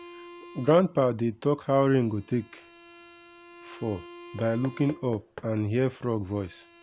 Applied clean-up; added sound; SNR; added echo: none; Knock / Wood + Bowed string instrument; 20 dB; none.